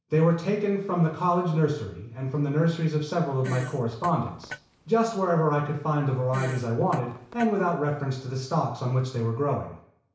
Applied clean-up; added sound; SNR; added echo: none; Fart; 16 dB; reverberation time 0.6 s.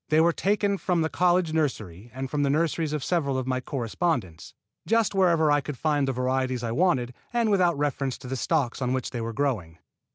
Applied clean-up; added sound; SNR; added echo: none; none; none; none.